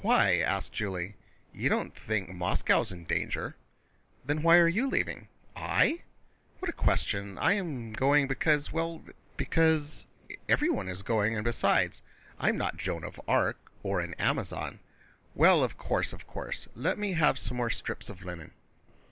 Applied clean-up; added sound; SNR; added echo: none; none; none; none.